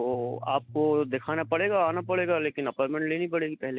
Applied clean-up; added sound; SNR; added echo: none; Bass guitar; 17 dB; none.